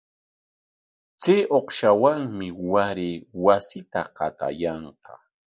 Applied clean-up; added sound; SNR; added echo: none; none; none; none.